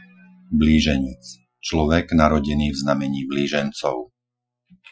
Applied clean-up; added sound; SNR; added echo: classical method Wiener filter.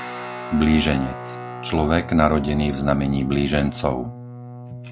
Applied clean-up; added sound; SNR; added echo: none; Guitar; 12 dB; none.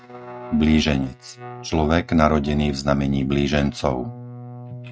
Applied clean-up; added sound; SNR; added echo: neural mask model RNNoise.